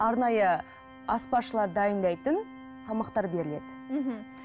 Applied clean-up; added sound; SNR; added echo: none; Organ; 17 dB; none.